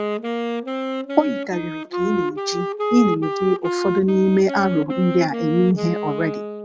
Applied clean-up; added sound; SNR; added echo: none; Wind instrument, woodwind instrument; 4 dB; none.